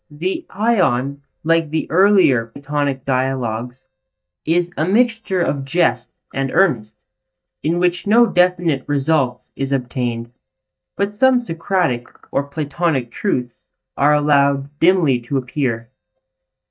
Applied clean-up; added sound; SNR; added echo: neural mask model DeepFilterNet 3.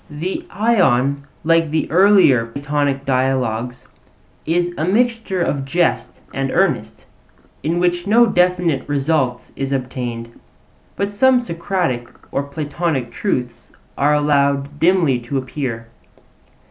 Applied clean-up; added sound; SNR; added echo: none; none; none; none.